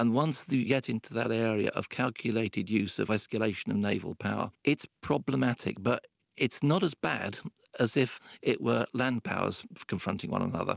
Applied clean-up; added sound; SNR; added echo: none; none; none; none.